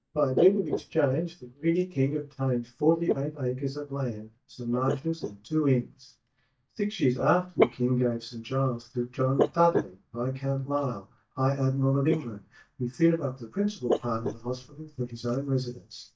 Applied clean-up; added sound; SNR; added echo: neural mask model DeepFilterNet 3.